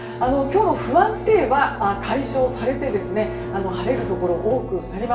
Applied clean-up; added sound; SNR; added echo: none; Bowed string instrument; 10 dB; reverberation time 0.8 s.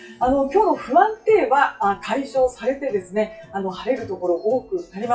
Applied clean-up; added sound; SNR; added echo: classical method WPE with log-MMSE.